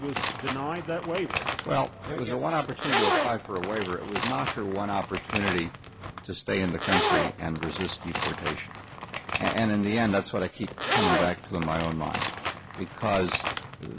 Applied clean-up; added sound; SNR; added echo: none; Zipper (clothing); 1 dB; none.